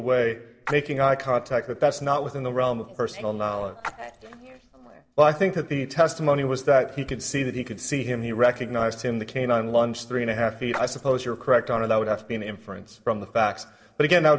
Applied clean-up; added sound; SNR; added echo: neural separator model SepFormer DNS4.